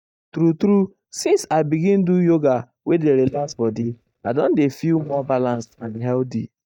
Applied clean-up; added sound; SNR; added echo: neural mask model DeepFilterNet 3.